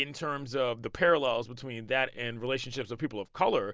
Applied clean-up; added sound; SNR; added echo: none; none; none; none.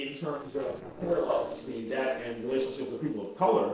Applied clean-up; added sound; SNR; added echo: neural separator model SepFormer DNS4.